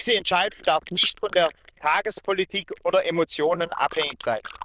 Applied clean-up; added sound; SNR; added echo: neural diffusion model UNIVERSE++.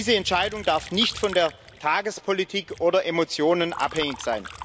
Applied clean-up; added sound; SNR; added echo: none; Liquid; 17 dB; none.